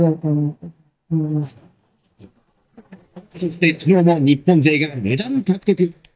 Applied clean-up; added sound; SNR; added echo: neural mask model DeepFilterNet 3.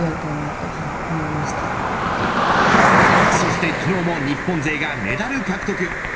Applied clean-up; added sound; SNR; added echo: none; Cricket; -5 dB; reverberation time 2.0 s.